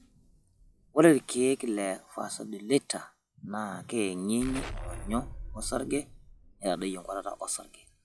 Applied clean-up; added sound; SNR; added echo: classical method log-MMSE.